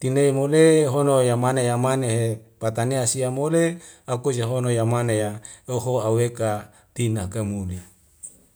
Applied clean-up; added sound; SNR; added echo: none; none; none; none.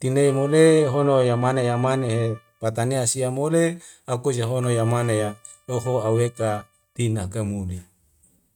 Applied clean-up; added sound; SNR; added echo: neural mask model RNNoise.